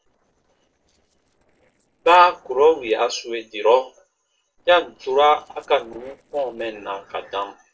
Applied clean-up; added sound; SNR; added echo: neural separator model SepFormer DNS4.